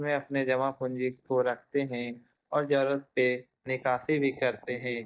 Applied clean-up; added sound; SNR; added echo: neural mask model DeepFilterNet 3.